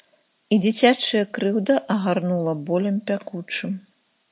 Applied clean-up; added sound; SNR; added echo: none; none; none; none.